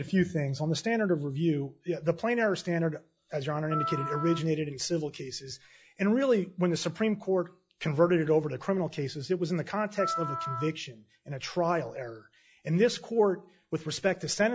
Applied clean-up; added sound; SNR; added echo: classical method log-MMSE.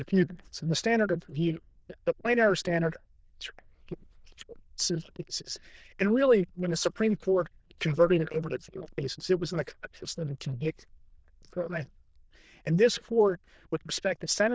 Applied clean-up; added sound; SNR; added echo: neural diffusion model UNIVERSE++.